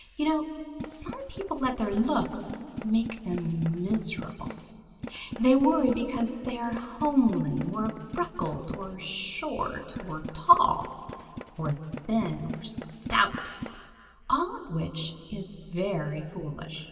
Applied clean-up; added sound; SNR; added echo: none; Tools; 12 dB; reverberation time 2.6 s.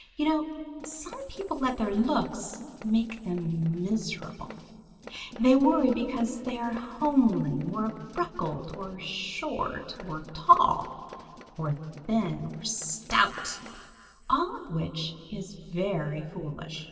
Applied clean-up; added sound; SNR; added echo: neural separator model SepFormer DNS4.